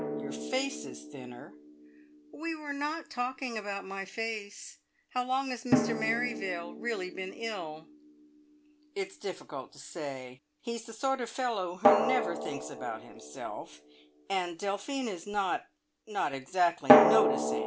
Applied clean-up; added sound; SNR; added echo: none; Drum; -2 dB; none.